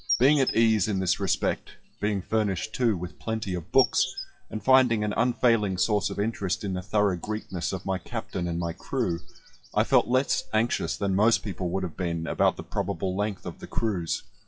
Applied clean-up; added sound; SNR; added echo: classical method WPE with log-MMSE.